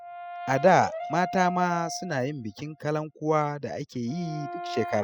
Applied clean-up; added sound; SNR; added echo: classical method spectral subtraction.